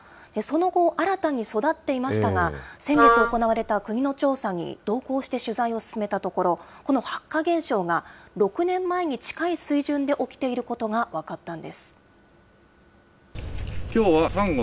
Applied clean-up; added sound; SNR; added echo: none; Wind instrument, woodwind instrument; -4 dB; none.